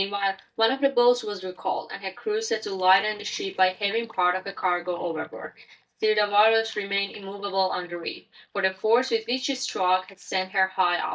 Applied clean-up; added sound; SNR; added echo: neural mask model DeepFilterNet 3.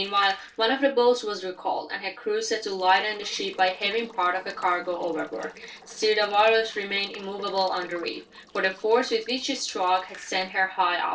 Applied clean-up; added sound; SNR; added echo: neural separator model SepFormer DNS4.